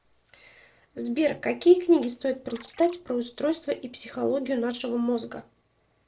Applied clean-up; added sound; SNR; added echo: neural separator model SepFormer DNS4.